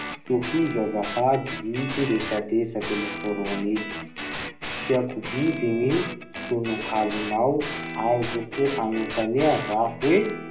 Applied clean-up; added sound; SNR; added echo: none; Guitar; 9 dB; reverberation time 0.4 s.